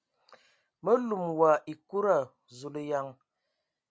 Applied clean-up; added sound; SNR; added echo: none; none; none; none.